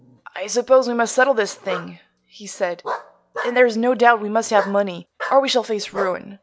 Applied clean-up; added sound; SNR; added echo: none; Bark; 14 dB; none.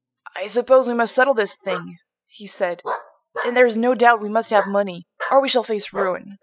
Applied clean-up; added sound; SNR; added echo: classical method spectral subtraction.